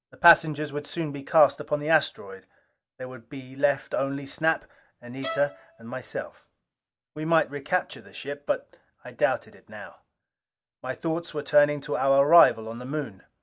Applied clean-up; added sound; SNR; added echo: none; Bowed string instrument; 14 dB; none.